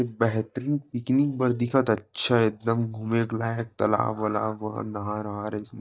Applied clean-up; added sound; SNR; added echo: neural mask model DeepFilterNet 3.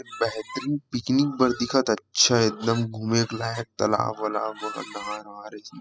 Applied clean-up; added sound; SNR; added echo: classical method spectral subtraction.